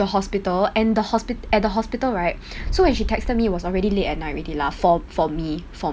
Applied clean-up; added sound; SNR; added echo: none; Boom; 8 dB; none.